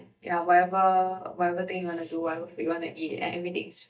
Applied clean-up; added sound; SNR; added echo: neural mask model DeepFilterNet 3.